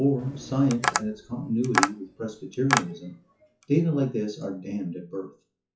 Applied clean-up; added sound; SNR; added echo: classical method WPE with log-MMSE.